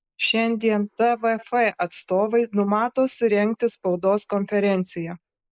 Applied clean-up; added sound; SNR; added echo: neural mask model Resemble Enhance denoiser.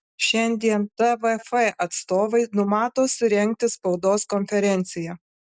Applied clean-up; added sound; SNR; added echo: none; none; none; none.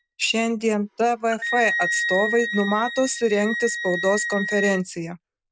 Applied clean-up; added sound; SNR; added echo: none; Wind instrument, woodwind instrument; 5 dB; none.